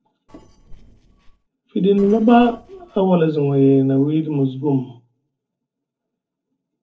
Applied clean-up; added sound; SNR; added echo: neural separator model SepFormer DNS4.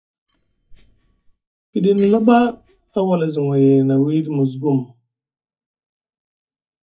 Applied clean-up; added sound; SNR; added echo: neural mask model DeepFilterNet 3.